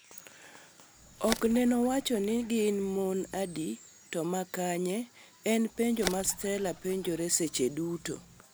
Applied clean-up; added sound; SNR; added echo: none; Bird; 13 dB; none.